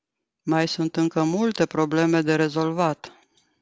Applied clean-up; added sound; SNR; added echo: none; none; none; none.